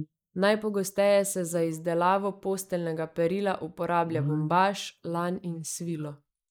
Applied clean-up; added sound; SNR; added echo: neural mask model Resemble Enhance denoiser.